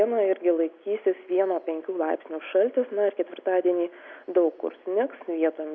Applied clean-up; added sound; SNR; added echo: none; none; none; none.